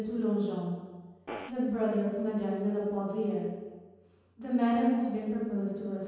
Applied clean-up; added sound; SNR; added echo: none; Fart; 9 dB; reverberation time 1.2 s.